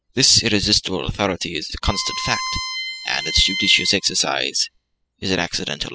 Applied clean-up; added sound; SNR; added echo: classical method spectral subtraction.